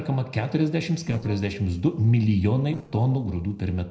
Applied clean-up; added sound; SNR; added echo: neural separator model SepFormer DNS4.